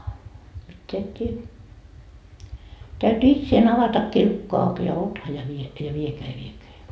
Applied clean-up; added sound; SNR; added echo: none; none; none; none.